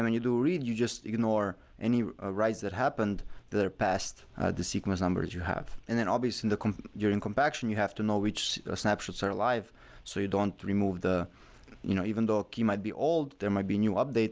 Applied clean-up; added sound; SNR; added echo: none; none; none; none.